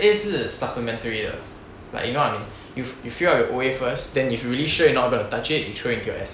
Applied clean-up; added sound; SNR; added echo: none; none; none; none.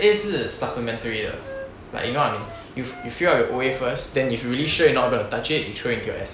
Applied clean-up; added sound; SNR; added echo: none; Wind instrument, woodwind instrument; 18 dB; none.